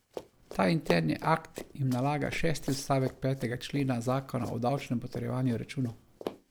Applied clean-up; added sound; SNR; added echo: none; Run; 14 dB; none.